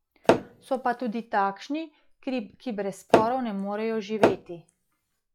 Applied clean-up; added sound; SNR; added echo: classical method log-MMSE.